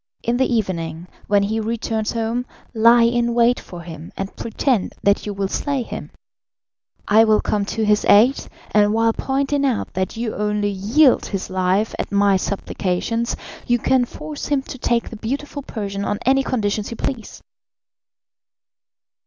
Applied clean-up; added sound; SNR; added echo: none; none; none; none.